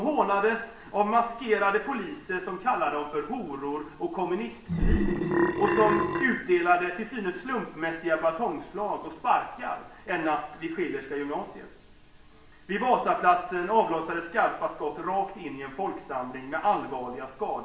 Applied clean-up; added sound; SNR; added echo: none; Burping, eructation; -3 dB; reverberation time 0.7 s.